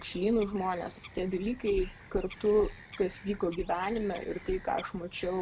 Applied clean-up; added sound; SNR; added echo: none; Bird vocalization, bird call, bird song; 19 dB; none.